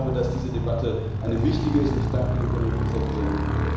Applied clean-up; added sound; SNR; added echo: none; Motorcycle; -3 dB; reverberation time 1.0 s.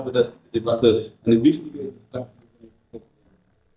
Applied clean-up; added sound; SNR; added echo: neural mask model DeepFilterNet 3.